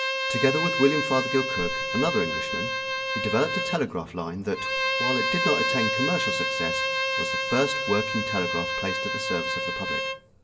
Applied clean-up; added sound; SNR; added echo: none; Bowed string instrument; -1 dB; reverberation time 1.7 s.